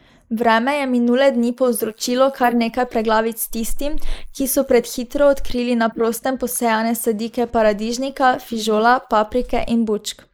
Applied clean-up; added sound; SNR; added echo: neural mask model Resemble Enhance denoiser.